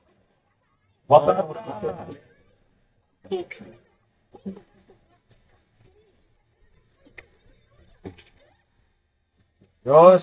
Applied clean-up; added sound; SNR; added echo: neural mask model DeepFilterNet 3.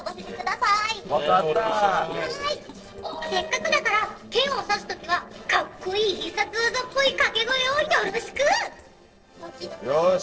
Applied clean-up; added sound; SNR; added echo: neural separator model SepFormer DNS4.